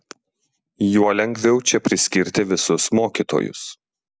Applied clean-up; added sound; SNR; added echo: none; none; none; none.